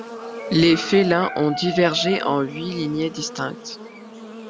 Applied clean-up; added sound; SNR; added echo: none; Buzz; 15 dB; none.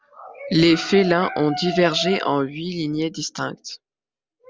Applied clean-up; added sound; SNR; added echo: none; none; none; none.